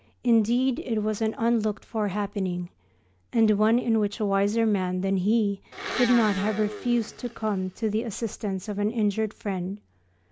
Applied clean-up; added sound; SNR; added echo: none; Domestic sounds, home sounds; 10 dB; none.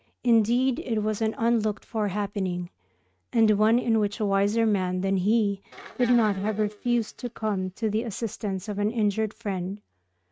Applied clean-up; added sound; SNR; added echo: neural mask model RNNoise.